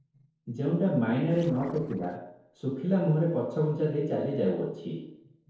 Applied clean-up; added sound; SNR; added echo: neural separator model SepFormer DNS4.